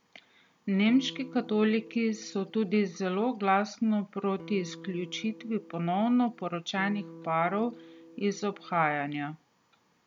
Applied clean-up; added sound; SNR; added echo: none; Electric guitar; 18 dB; none.